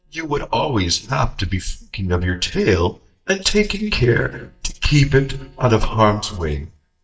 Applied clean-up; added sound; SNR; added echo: neural mask model DeepFilterNet 3.